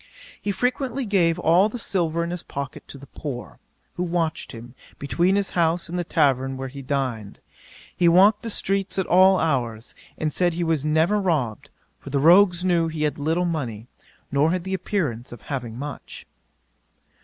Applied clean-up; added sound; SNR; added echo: none; none; none; none.